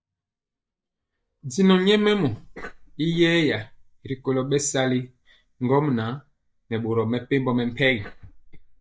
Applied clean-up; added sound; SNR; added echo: neural mask model DeepFilterNet 3.